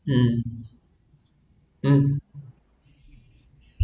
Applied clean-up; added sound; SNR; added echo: none; none; none; none.